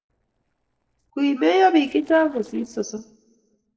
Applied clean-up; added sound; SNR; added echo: neural separator model SepFormer DNS4.